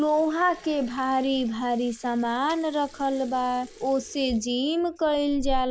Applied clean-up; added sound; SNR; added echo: none; Sink (filling or washing) / Water tap, faucet; 13 dB; none.